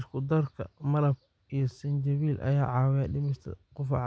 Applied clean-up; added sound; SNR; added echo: none; none; none; none.